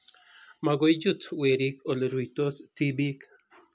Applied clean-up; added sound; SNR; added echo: none; none; none; none.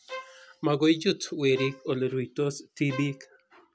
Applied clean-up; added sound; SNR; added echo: none; Bowed string instrument; 15 dB; none.